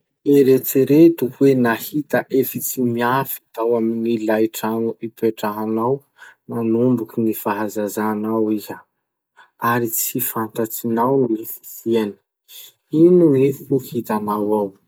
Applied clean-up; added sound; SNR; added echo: none; none; none; none.